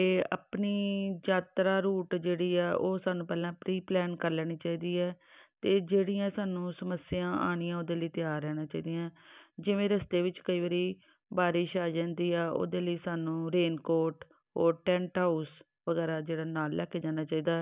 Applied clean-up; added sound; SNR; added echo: none; none; none; none.